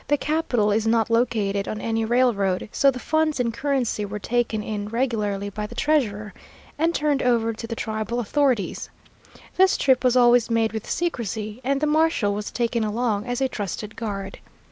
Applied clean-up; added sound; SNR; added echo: none; none; none; none.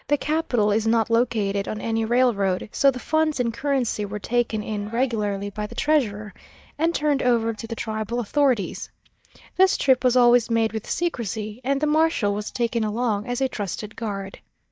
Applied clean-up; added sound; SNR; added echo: neural mask model DeepFilterNet 3.